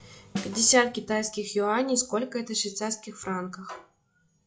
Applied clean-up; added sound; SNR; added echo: classical method log-MMSE.